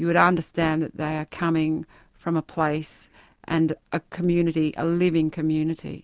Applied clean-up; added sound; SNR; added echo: none; none; none; none.